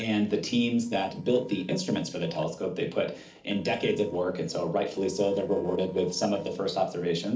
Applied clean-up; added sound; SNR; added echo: neural separator model SepFormer DNS4.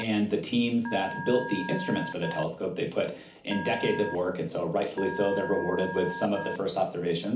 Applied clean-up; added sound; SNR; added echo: none; Telephone; 11 dB; reverberation time 0.4 s.